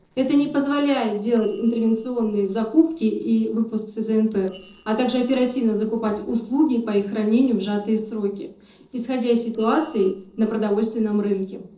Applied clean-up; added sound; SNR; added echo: neural separator model SepFormer DNS4.